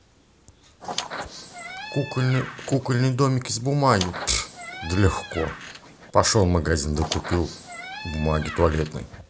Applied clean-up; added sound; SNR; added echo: none; Squeak; 11 dB; none.